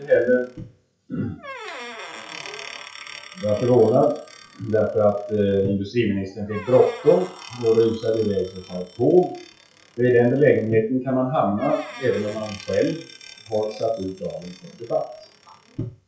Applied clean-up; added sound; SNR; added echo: classical method WPE with log-MMSE.